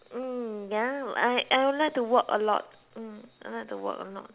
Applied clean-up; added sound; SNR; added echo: none; none; none; none.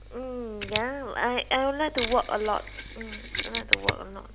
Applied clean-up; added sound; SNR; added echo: none; Mechanisms; 4 dB; none.